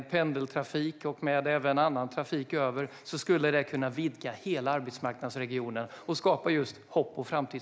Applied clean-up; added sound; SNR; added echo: none; none; none; none.